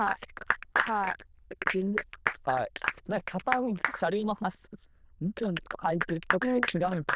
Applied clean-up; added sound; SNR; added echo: neural diffusion model UNIVERSE++.